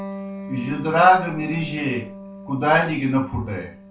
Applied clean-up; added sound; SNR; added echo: none; Electric guitar; 14 dB; reverberation time 0.3 s.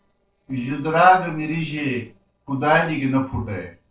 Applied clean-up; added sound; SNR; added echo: neural separator model SepFormer DNS4.